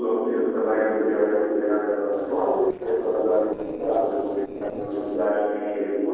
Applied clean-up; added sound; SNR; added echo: neural separator model SepFormer DNS4.